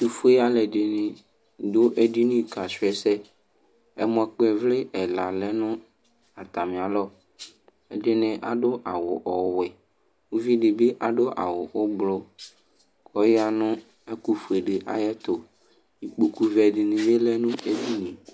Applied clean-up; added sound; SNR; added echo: none; none; none; none.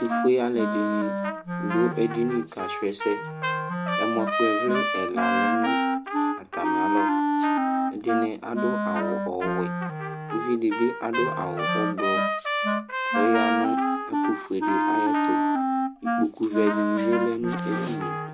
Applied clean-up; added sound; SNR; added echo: none; Wind instrument, woodwind instrument + Trumpet; -2 dB; none.